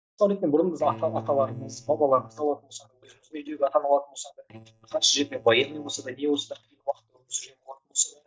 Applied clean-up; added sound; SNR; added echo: neural mask model DeepFilterNet 3.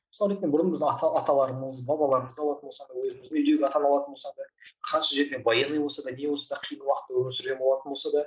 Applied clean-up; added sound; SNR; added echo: none; none; none; none.